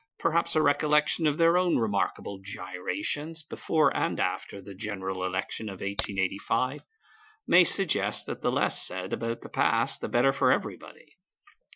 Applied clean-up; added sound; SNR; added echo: classical method Wiener filter.